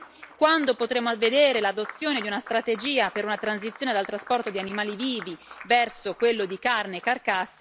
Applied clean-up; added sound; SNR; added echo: none; Applause; 18 dB; none.